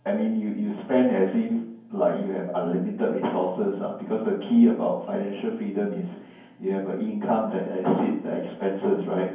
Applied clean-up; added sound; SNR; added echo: none; none; none; reverberation time 0.9 s.